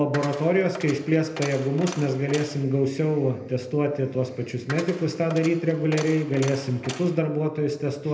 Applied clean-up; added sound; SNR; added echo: none; Coin (dropping); 14 dB; reverberation time 0.7 s.